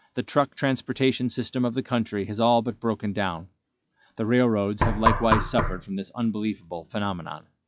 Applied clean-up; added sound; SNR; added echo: classical method log-MMSE.